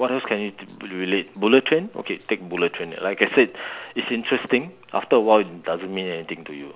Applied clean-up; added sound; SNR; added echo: none; none; none; none.